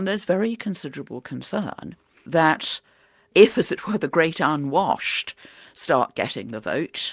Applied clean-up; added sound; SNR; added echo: none; none; none; none.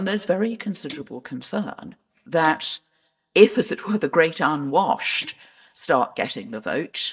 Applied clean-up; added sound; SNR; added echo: neural mask model DeepFilterNet 3.